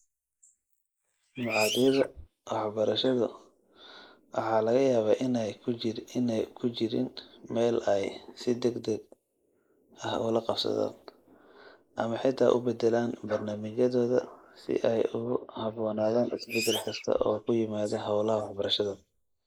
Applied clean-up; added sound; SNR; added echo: neural mask model Resemble Enhance denoiser.